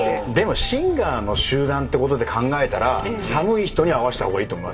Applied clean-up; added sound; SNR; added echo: none; Purr; 14 dB; reverberation time 1.7 s.